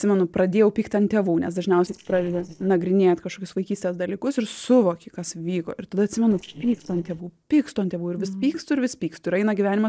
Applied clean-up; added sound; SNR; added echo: neural separator model SepFormer DNS4.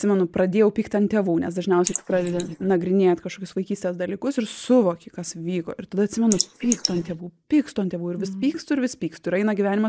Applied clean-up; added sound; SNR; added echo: neural mask model Resemble Enhance denoiser.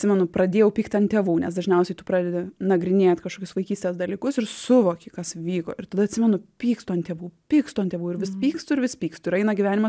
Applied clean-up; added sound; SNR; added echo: none; none; none; none.